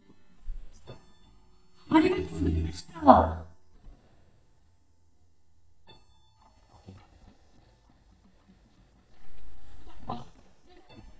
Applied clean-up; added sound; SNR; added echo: neural mask model DeepFilterNet 3.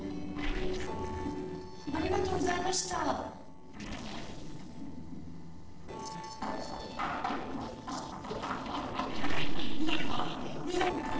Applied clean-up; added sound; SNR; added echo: neural separator model SepFormer DNS4.